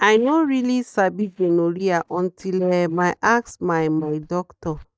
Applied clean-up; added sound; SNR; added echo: neural mask model DeepFilterNet 3.